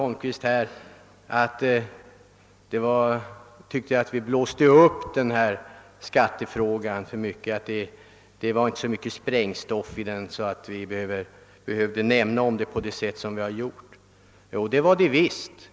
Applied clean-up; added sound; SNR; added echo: none; none; none; none.